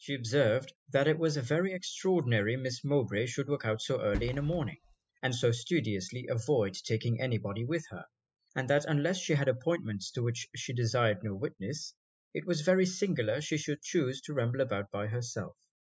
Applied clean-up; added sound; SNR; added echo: classical method spectral subtraction.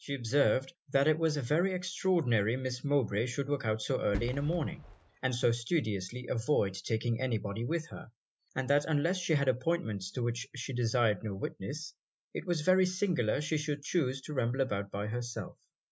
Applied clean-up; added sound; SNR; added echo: none; Fireworks; 11 dB; none.